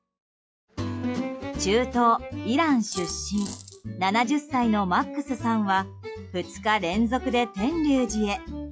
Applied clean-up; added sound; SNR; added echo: classical method log-MMSE.